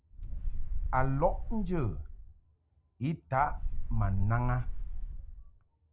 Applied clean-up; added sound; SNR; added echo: none; Wind; -2 dB; none.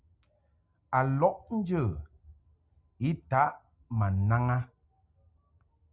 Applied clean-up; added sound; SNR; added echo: none; none; none; none.